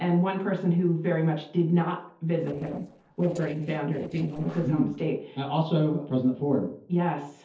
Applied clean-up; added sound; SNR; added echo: neural separator model SepFormer DNS4.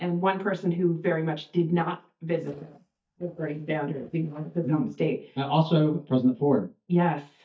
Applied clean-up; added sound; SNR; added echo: neural mask model DeepFilterNet 3.